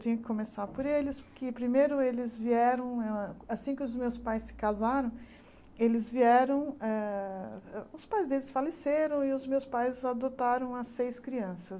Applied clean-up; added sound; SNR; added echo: none; none; none; none.